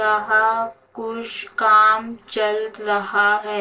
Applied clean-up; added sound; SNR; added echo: neural separator model SepFormer DNS4.